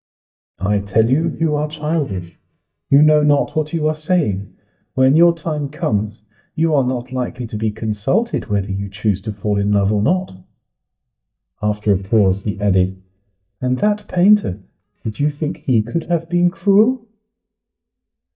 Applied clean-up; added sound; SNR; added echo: neural mask model DeepFilterNet 3.